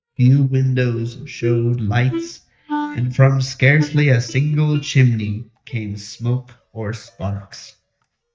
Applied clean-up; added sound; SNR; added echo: neural mask model DeepFilterNet 3.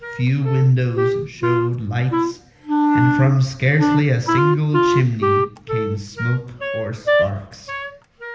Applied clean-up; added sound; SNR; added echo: none; Wind instrument, woodwind instrument; 1 dB; reverberation time 0.8 s.